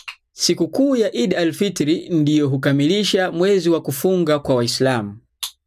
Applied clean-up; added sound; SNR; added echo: none; none; none; none.